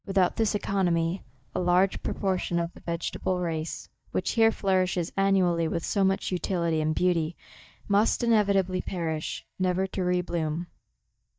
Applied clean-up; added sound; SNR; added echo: neural mask model DeepFilterNet 3.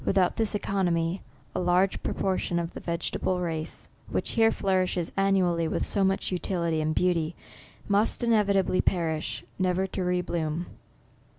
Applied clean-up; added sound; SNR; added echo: none; none; none; none.